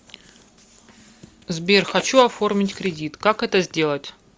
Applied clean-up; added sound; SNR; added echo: none; none; none; none.